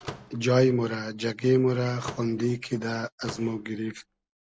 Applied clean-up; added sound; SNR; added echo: none; Slam / Microwave oven; 17 dB; none.